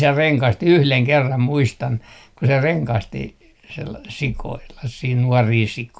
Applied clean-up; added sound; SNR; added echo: none; none; none; none.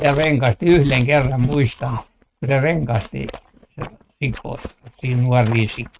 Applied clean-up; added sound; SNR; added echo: neural mask model RNNoise.